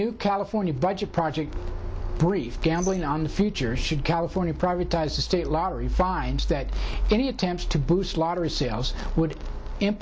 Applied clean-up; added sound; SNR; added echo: none; Glass; 16 dB; none.